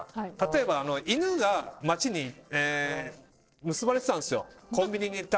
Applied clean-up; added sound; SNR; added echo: neural separator model SepFormer DNS4.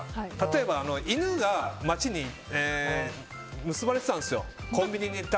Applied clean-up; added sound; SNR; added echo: none; Brass instrument; 8 dB; none.